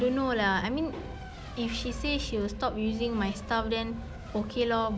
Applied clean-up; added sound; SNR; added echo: none; Race car, auto racing; 18 dB; none.